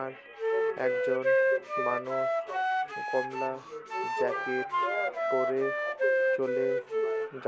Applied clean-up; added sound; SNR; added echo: none; Wind instrument, woodwind instrument; -5 dB; none.